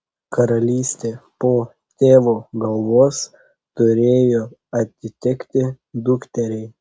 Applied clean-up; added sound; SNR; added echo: none; none; none; none.